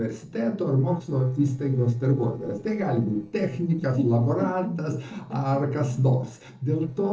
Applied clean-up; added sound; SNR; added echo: neural separator model SepFormer DNS4.